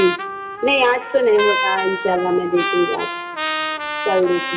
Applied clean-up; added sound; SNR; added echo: none; Trumpet; 5 dB; reverberation time 1.5 s.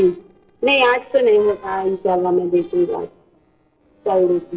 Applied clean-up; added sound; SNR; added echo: neural separator model SepFormer DNS4.